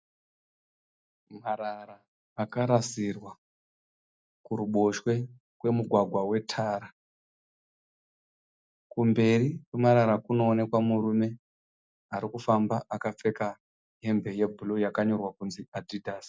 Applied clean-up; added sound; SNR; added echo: none; none; none; none.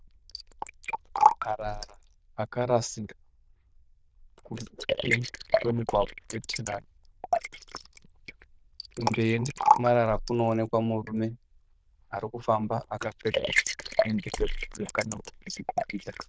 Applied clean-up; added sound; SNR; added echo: neural diffusion model UNIVERSE++.